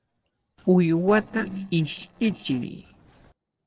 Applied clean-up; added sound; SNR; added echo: neural separator model SepFormer DNS4.